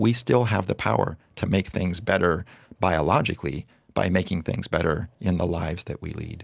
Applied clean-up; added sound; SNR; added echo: none; none; none; none.